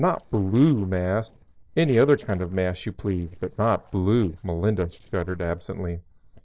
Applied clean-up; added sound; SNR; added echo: neural separator model SepFormer DNS4.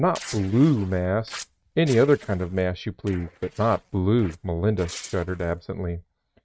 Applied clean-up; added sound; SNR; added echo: neural mask model RNNoise.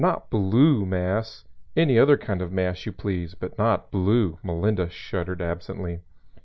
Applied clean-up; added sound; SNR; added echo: none; none; none; none.